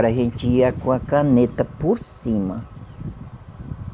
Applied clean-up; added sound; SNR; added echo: none; none; none; none.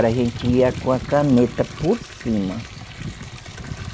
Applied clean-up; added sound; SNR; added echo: none; Liquid; 18 dB; none.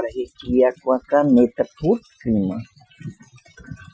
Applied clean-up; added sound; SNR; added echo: classical method Wiener filter.